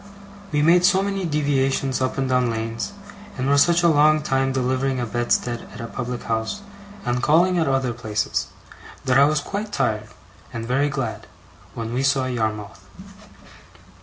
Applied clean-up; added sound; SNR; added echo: none; none; none; none.